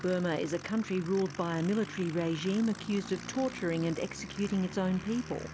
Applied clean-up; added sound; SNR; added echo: none; Aircraft; 13 dB; none.